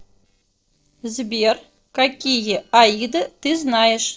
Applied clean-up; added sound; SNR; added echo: neural separator model SepFormer DNS4.